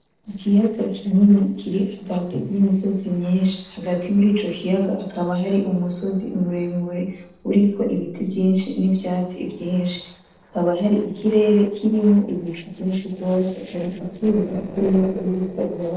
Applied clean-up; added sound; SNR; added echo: neural separator model SepFormer DNS4.